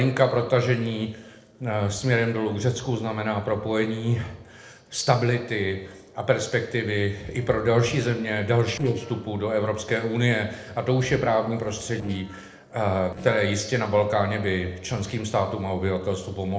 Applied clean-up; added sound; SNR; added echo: neural separator model SepFormer DNS4.